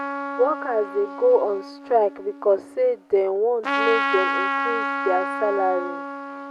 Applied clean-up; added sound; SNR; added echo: none; Trumpet; 5 dB; none.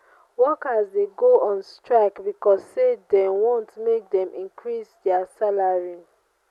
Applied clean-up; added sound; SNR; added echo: none; none; none; none.